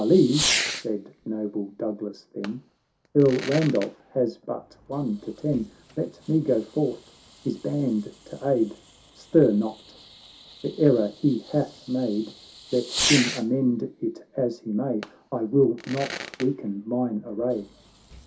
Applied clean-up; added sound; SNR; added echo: none; Fireworks; 10 dB; none.